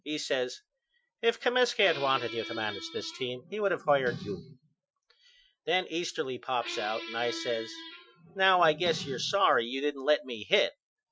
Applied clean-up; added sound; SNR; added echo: classical method Wiener filter.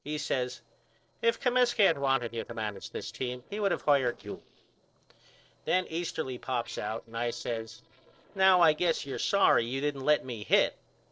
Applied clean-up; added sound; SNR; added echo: neural separator model SepFormer DNS4.